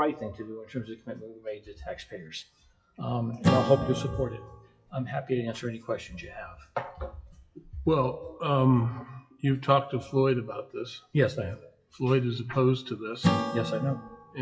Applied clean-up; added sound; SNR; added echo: classical method WPE with log-MMSE.